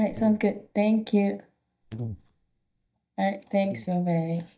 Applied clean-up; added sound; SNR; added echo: neural mask model DeepFilterNet 3.